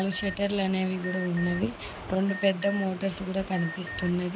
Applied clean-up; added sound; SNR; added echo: none; Alarm; 13 dB; none.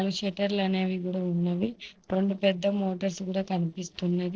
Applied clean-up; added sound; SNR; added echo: neural separator model SepFormer DNS4.